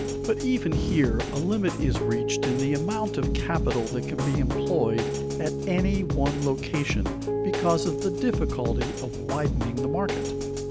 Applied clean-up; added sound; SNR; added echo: none; Piano + Drum kit; 0 dB; none.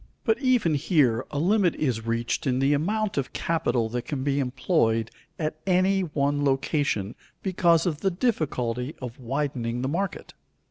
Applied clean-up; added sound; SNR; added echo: none; none; none; none.